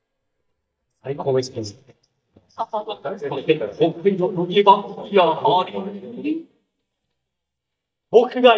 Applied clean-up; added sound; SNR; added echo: neural mask model DeepFilterNet 3.